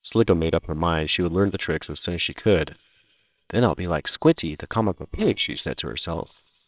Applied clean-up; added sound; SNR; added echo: neural separator model SepFormer WHAMR!.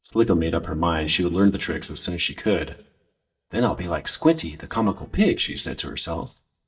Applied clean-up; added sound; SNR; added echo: neural mask model DeepFilterNet 3.